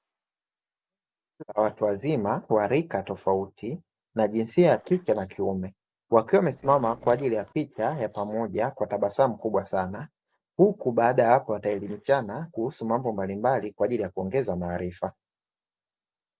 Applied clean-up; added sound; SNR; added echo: neural separator model SepFormer DNS4.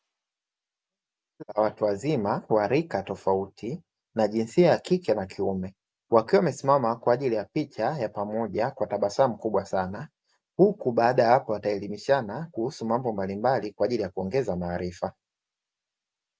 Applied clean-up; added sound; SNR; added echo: none; none; none; none.